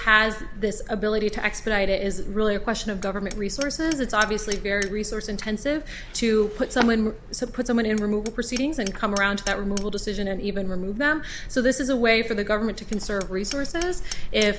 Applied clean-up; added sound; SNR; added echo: none; Hammer; 20 dB; none.